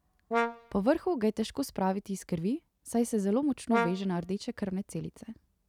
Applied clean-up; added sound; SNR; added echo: none; Brass instrument; 5 dB; none.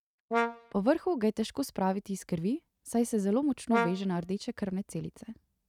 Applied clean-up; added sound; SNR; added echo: neural mask model RNNoise.